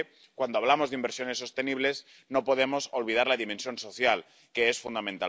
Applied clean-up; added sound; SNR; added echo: none; none; none; none.